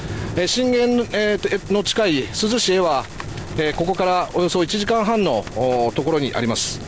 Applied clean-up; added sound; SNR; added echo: none; Gunshot, gunfire + Tap; 18 dB; none.